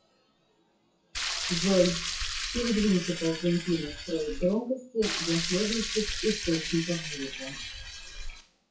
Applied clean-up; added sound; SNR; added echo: classical method WPE with log-MMSE.